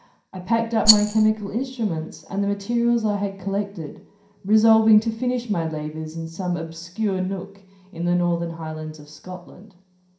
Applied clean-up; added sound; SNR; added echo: none; Rattle; 0 dB; reverberation time 0.5 s.